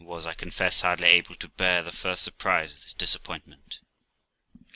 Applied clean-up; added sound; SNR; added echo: none; none; none; none.